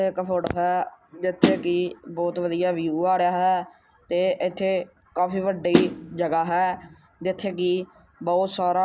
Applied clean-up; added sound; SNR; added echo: none; Snare drum; -1 dB; none.